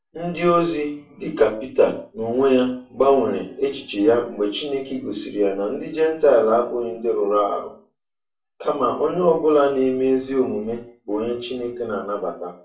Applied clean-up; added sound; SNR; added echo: none; none; none; reverberation time 0.4 s.